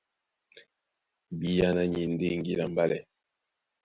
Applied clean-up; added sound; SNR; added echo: none; none; none; none.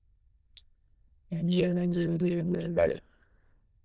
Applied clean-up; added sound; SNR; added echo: neural diffusion model UNIVERSE++.